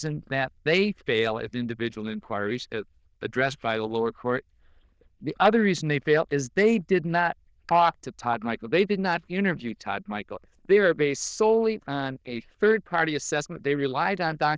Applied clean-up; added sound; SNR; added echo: neural diffusion model UNIVERSE++.